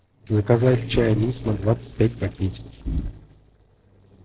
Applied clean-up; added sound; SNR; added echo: neural separator model SepFormer DNS4.